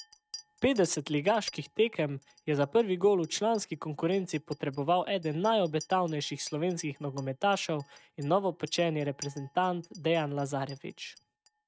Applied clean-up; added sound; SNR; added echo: neural mask model RNNoise.